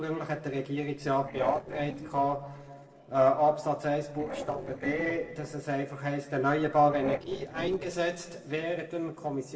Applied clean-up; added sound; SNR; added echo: neural separator model SepFormer DNS4.